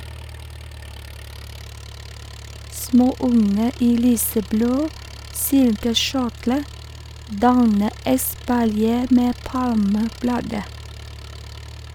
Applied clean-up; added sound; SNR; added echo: none; Engine; 15 dB; none.